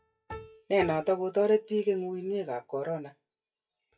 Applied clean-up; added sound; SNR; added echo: classical method WPE with log-MMSE.